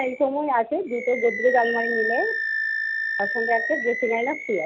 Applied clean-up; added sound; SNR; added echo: none; Animal; 4 dB; none.